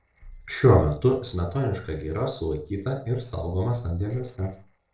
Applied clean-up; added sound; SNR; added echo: neural separator model SepFormer DNS4.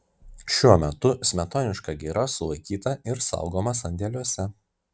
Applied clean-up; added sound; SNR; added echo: none; none; none; none.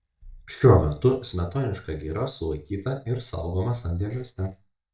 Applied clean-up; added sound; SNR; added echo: neural mask model DeepFilterNet 3.